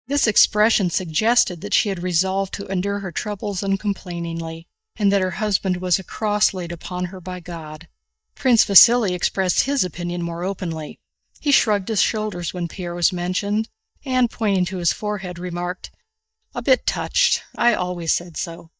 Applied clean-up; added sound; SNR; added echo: neural mask model DeepFilterNet 3.